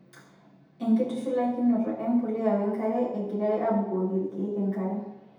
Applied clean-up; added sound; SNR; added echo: none; none; none; reverberation time 0.8 s.